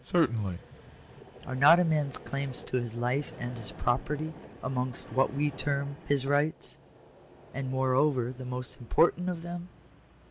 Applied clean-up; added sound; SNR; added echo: none; Vehicle; 18 dB; none.